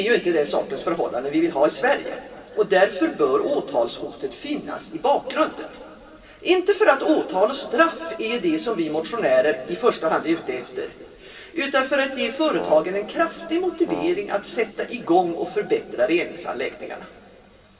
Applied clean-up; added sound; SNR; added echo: none; Brass instrument; 10 dB; reverberation time 2.3 s.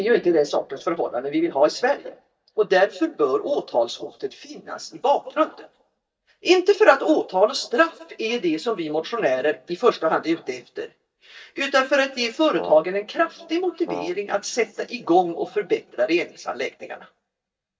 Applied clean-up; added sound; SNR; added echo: neural mask model DeepFilterNet 3.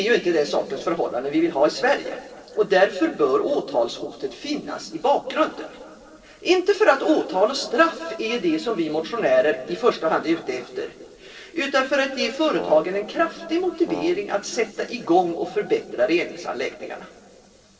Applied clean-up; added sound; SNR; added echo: neural separator model SepFormer DNS4.